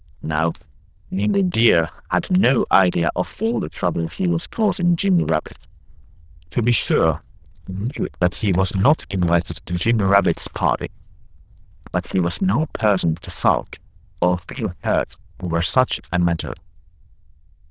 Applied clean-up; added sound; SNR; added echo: neural diffusion model UNIVERSE++.